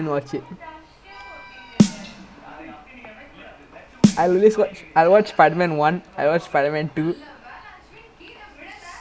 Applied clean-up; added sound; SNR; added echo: none; Snare drum; 3 dB; none.